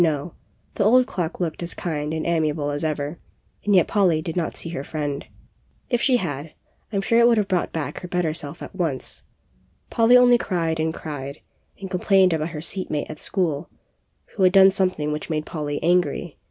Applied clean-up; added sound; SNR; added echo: none; none; none; none.